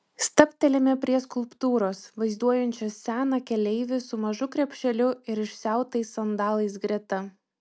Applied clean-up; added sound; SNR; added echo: none; none; none; none.